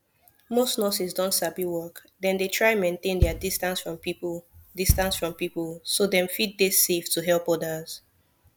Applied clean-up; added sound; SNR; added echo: none; Bass drum; 1 dB; none.